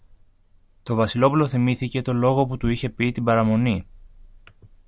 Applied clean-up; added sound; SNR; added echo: none; none; none; none.